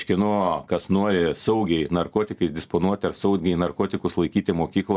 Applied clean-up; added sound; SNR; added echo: none; none; none; none.